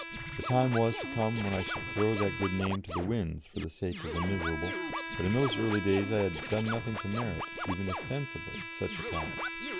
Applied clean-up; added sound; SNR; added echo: none; Bowed string instrument + Scratching (performance technique); 5 dB; none.